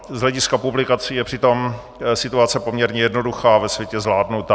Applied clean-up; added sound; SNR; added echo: none; none; none; none.